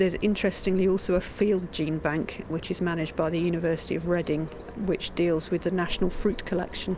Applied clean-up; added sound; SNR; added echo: none; Bird; 12 dB; none.